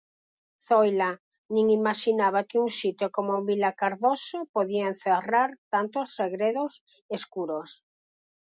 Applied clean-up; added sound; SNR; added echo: none; none; none; none.